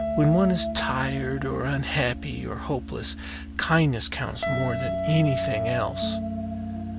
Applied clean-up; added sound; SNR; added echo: none; Guitar + Piano; 4 dB; none.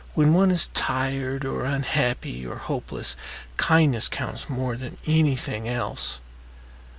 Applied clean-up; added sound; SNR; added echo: none; none; none; none.